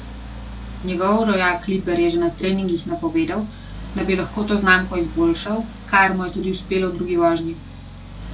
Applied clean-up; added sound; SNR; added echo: none; Accelerating, revving, vroom; 13 dB; reverberation time 0.2 s.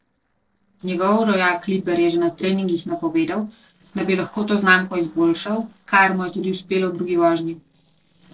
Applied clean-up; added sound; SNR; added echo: neural separator model SepFormer DNS4.